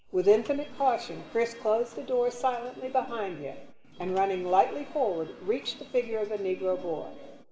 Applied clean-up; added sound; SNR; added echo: none; Subway, metro, underground / Sliding door; 19 dB; reverberation time 1.3 s.